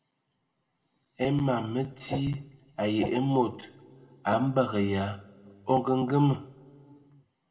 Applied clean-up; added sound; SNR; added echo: none; Whoosh, swoosh, swish; 8 dB; reverberation time 1.3 s.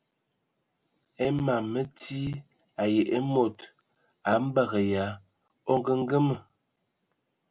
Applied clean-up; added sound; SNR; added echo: none; none; none; none.